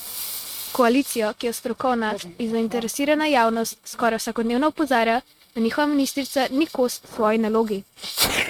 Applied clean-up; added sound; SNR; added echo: neural mask model RNNoise.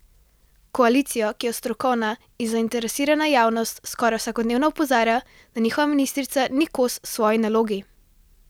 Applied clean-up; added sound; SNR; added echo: none; none; none; none.